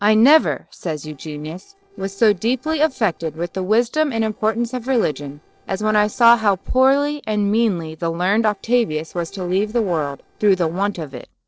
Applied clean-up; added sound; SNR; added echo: neural separator model SepFormer DNS4.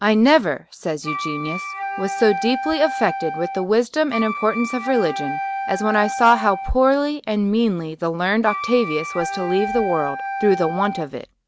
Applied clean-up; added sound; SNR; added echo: none; Wind instrument, woodwind instrument; 7 dB; none.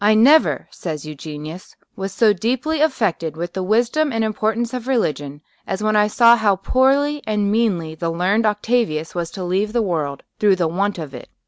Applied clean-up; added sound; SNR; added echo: none; none; none; none.